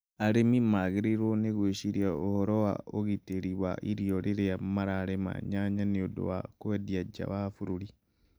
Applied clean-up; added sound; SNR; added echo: none; none; none; none.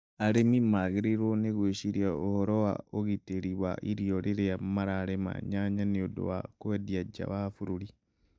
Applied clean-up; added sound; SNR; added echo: neural mask model DeepFilterNet 3.